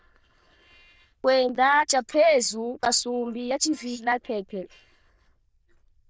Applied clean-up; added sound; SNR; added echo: neural diffusion model UNIVERSE++.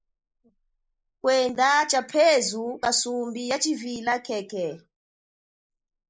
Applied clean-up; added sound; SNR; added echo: neural mask model Resemble Enhance denoiser.